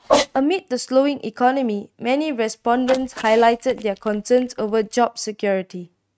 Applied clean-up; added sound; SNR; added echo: neural mask model RNNoise.